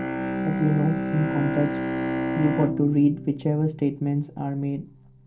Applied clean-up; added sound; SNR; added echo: none; Bowed string instrument; 4 dB; reverberation time 0.3 s.